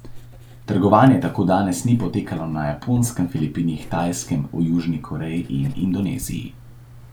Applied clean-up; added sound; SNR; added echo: none; Writing; 17 dB; none.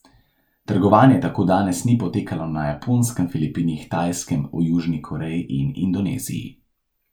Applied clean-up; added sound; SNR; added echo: none; none; none; none.